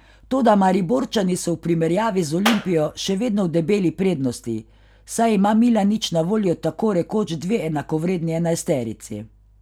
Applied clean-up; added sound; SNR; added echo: none; Clapping; 8 dB; none.